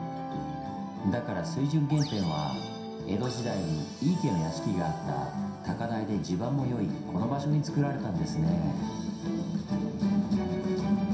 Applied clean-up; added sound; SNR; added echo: none; none; none; reverberation time 0.7 s.